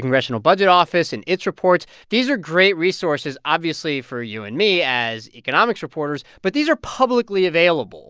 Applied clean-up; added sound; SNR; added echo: none; none; none; none.